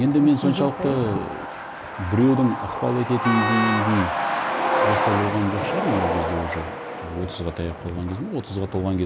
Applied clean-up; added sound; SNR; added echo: none; Truck + Wind instrument, woodwind instrument; 3 dB; none.